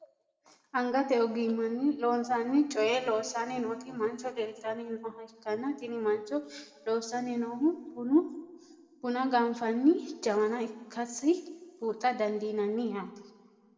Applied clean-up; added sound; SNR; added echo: none; none; none; reverberation time 1.1 s.